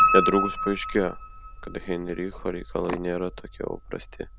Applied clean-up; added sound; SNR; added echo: none; Piano; 1 dB; none.